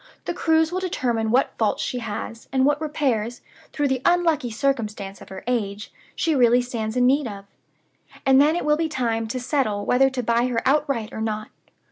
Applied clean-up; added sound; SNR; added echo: none; none; none; none.